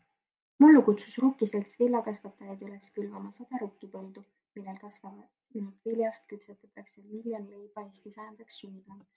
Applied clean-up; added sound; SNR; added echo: none; none; none; none.